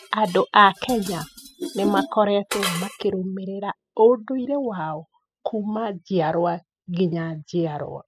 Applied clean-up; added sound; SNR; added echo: classical method spectral subtraction.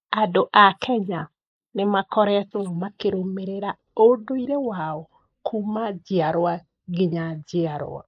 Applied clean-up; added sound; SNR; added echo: neural mask model Resemble Enhance denoiser.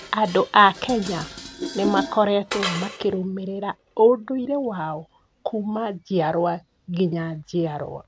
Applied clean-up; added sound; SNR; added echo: none; Dishes, pots, and pans; 12 dB; none.